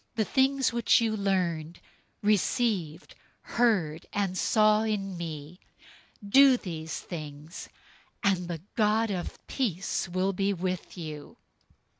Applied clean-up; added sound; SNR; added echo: none; none; none; none.